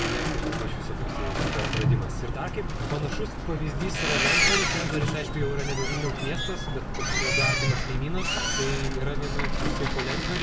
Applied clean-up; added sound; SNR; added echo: none; Boat, Water vehicle; 0 dB; reverberation time 1.3 s.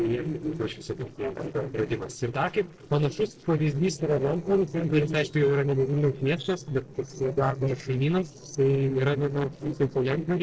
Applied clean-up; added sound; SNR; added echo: neural separator model SepFormer DNS4.